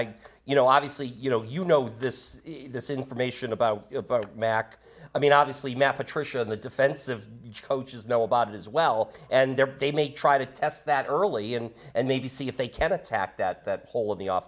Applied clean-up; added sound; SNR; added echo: none; none; none; none.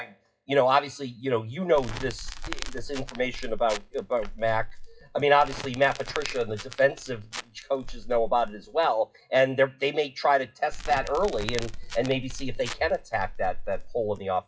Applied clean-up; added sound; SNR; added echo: classical method WPE with log-MMSE.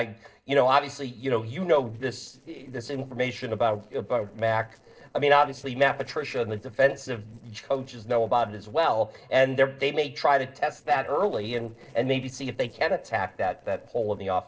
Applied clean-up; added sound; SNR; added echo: neural separator model SepFormer DNS4.